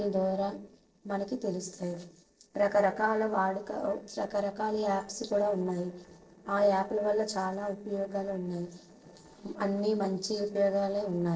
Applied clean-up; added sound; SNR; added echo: neural separator model SepFormer DNS4.